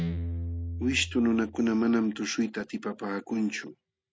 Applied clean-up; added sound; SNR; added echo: none; Guitar; 9 dB; none.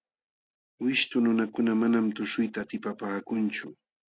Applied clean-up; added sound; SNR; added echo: none; none; none; none.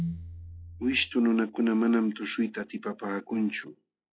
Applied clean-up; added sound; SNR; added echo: classical method log-MMSE.